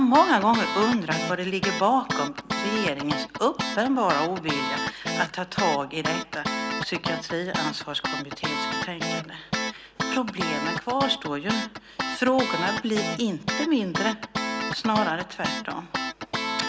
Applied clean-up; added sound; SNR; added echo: none; Guitar; 4 dB; none.